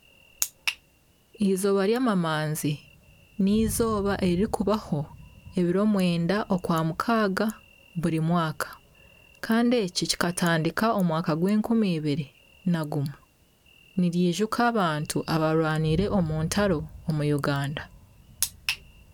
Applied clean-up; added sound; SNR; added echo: none; Thunder; 19 dB; none.